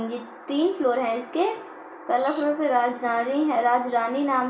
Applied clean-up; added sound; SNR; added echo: none; Rattle / Keys jangling; 10 dB; reverberation time 0.9 s.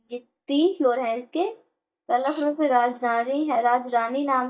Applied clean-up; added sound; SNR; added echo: neural mask model DeepFilterNet 3.